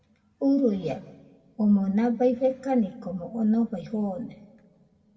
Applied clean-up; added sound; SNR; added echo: none; none; none; reverberation time 1.0 s.